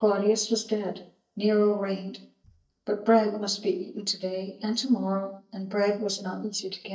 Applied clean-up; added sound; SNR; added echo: neural mask model DeepFilterNet 3.